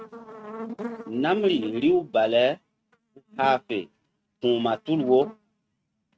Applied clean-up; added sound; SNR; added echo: neural mask model RNNoise.